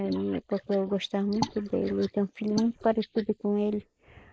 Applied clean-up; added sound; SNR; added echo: neural mask model Resemble Enhance denoiser.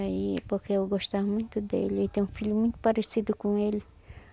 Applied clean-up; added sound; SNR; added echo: none; none; none; none.